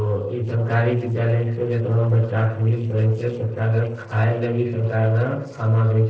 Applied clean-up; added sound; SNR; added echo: neural separator model SepFormer DNS4.